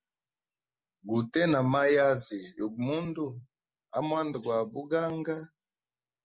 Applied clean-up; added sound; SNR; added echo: none; none; none; none.